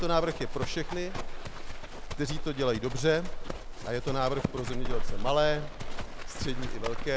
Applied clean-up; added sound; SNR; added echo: none; Livestock, farm animals, working animals; -1 dB; none.